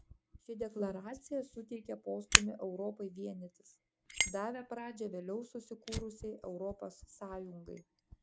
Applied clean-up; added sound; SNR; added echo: none; Fire; -3 dB; none.